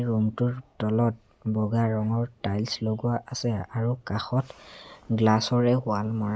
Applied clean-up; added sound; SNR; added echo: none; none; none; none.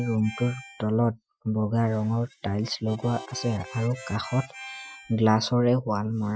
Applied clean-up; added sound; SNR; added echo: classical method Wiener filter.